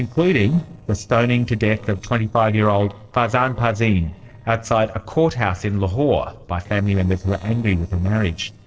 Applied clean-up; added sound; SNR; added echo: neural separator model SepFormer DNS4.